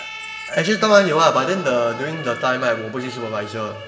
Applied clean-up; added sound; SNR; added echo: none; Siren; 13 dB; reverberation time 2.2 s.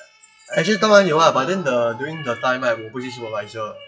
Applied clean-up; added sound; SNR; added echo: classical method WPE with log-MMSE.